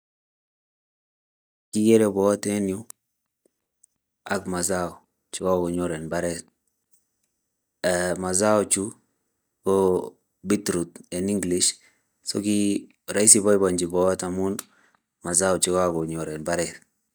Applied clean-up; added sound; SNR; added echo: neural mask model DeepFilterNet 3.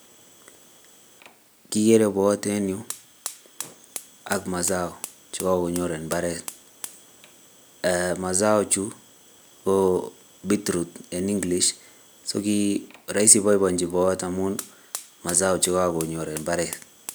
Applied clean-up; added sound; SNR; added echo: none; Fire; 18 dB; none.